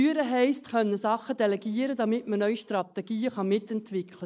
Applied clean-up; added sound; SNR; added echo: neural mask model Resemble Enhance denoiser.